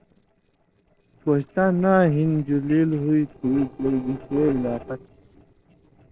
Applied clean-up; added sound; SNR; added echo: neural separator model SepFormer DNS4.